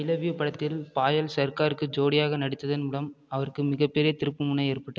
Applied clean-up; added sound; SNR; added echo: none; none; none; none.